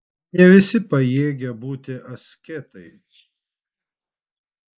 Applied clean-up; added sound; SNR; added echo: neural mask model Resemble Enhance denoiser.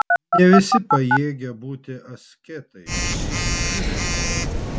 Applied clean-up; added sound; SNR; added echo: none; Telephone; 0 dB; none.